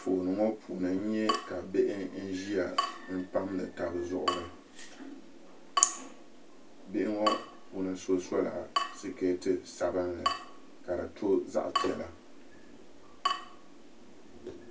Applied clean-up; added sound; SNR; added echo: none; Drip / Water tap, faucet; 4 dB; reverberation time 0.2 s.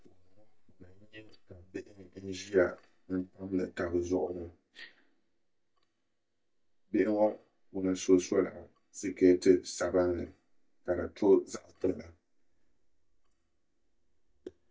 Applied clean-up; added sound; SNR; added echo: neural mask model DeepFilterNet 3.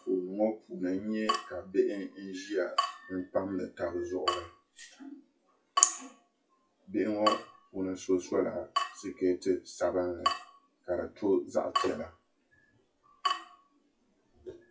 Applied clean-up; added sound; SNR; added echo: classical method WPE with log-MMSE.